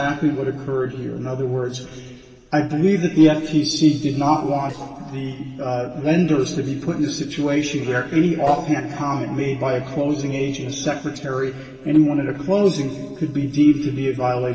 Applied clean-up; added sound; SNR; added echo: neural separator model SepFormer DNS4.